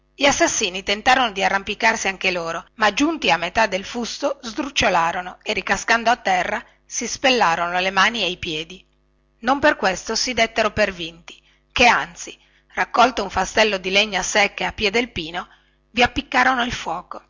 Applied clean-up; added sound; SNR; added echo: none; none; none; none.